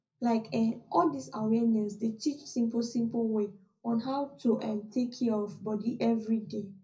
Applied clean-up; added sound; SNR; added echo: none; none; none; reverberation time 0.4 s.